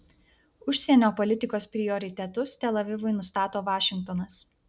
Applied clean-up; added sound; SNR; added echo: none; none; none; none.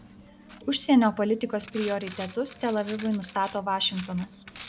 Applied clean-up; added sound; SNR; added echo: none; Coin (dropping); 17 dB; none.